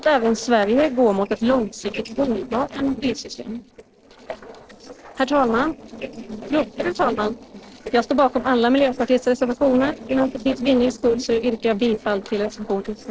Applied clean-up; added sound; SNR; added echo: neural separator model SepFormer DNS4.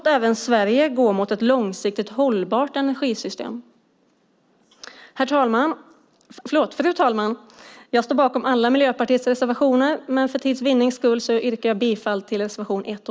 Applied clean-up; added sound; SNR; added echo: none; none; none; none.